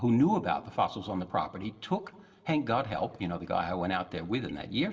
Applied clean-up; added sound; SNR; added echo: none; none; none; reverberation time 1.5 s.